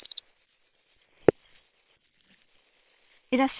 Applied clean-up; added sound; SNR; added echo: neural separator model SepFormer WHAM!.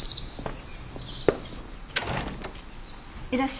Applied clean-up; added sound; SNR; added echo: none; Fireworks; 3 dB; none.